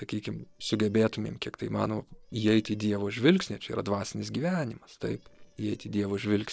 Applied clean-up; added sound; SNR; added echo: neural separator model SepFormer DNS4.